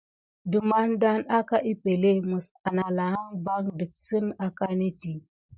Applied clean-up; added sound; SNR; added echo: none; none; none; none.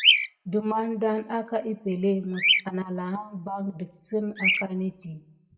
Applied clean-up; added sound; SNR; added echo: none; Bird vocalization, bird call, bird song; -1 dB; reverberation time 0.6 s.